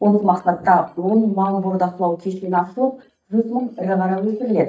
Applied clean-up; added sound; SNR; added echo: neural mask model DeepFilterNet 3.